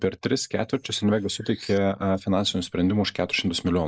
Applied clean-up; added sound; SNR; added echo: neural mask model Resemble Enhance denoiser.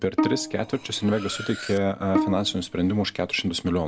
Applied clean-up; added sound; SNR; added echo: none; Bowed string instrument + Cutlery, silverware; 6 dB; none.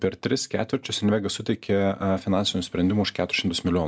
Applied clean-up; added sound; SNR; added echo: none; none; none; none.